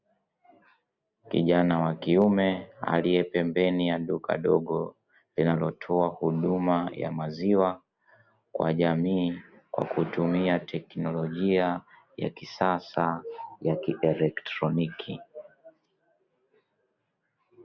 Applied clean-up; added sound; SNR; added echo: none; none; none; none.